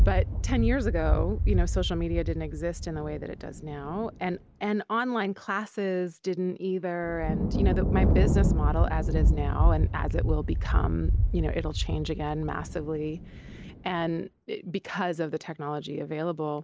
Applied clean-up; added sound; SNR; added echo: none; Thunder; -3 dB; none.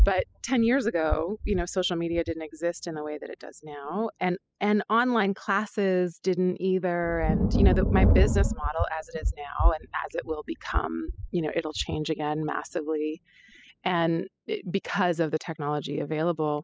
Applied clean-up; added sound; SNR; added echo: classical method spectral subtraction.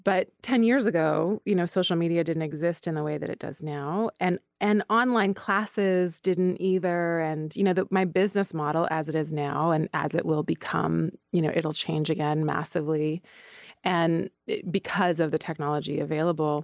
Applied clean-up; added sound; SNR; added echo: none; none; none; none.